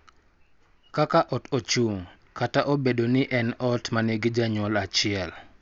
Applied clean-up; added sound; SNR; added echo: none; none; none; none.